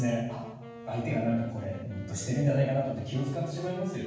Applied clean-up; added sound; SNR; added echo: none; Wind instrument, woodwind instrument; 17 dB; reverberation time 1.2 s.